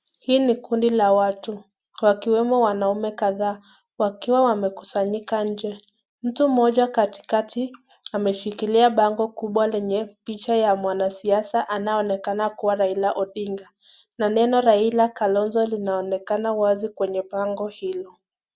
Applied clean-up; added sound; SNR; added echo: none; none; none; none.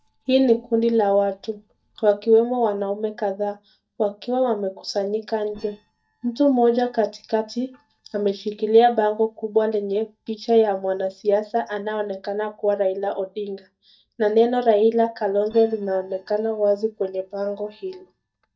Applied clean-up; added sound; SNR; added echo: neural mask model DeepFilterNet 3.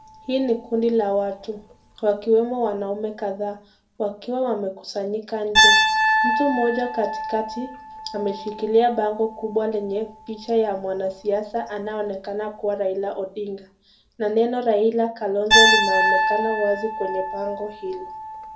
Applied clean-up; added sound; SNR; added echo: none; Piano; 1 dB; reverberation time 0.3 s.